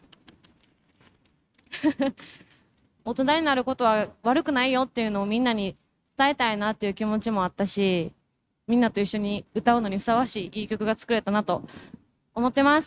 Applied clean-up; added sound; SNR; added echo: neural mask model RNNoise.